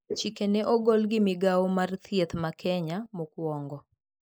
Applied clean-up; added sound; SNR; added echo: neural mask model Resemble Enhance denoiser.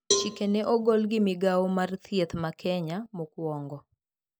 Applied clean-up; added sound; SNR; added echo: none; Cowbell; 7 dB; none.